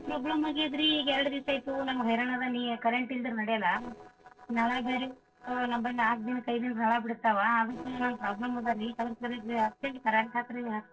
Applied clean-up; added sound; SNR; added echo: neural separator model SepFormer DNS4.